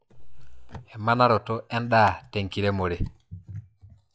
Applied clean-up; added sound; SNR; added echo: classical method log-MMSE.